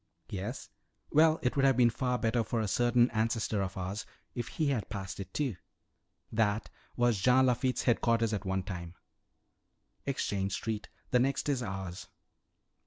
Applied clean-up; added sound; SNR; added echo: none; none; none; none.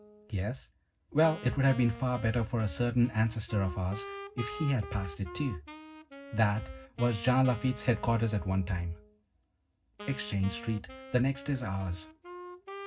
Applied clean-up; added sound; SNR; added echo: none; Wind instrument, woodwind instrument; 15 dB; reverberation time 0.4 s.